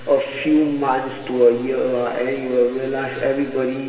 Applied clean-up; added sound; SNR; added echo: none; none; none; reverberation time 2.3 s.